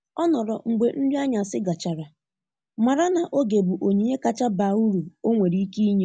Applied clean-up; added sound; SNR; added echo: none; none; none; none.